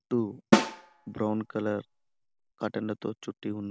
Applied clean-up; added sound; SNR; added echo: none; Snare drum; -3 dB; none.